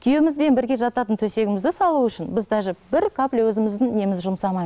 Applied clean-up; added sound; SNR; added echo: none; none; none; none.